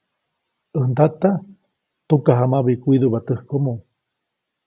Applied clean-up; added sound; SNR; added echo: none; none; none; none.